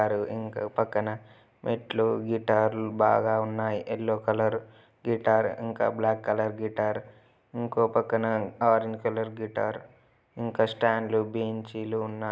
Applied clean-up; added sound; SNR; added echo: none; none; none; none.